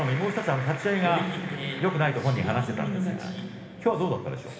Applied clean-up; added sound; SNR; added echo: none; none; none; reverberation time 1.1 s.